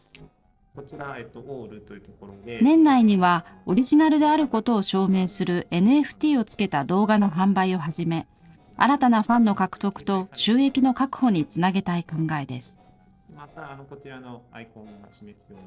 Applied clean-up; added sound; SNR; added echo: neural separator model SepFormer DNS4.